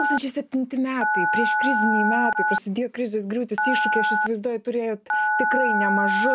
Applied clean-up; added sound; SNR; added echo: none; Telephone; -2 dB; none.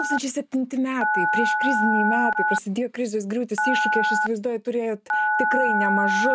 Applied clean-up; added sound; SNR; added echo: neural mask model RNNoise.